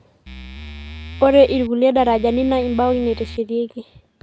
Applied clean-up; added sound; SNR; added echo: none; Musical instrument; 15 dB; none.